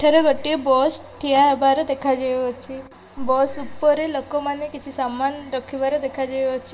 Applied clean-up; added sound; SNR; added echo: none; none; none; reverberation time 0.5 s.